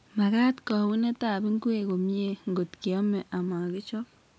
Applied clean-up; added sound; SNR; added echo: none; none; none; none.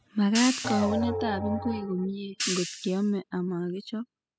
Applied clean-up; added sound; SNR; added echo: classical method spectral subtraction.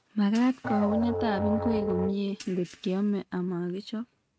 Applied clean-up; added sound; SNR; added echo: neural mask model RNNoise.